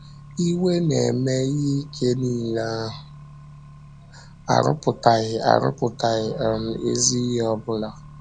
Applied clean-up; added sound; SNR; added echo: none; Accelerating, revving, vroom; 19 dB; none.